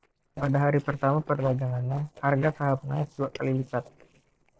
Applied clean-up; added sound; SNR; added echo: neural separator model SepFormer DNS4.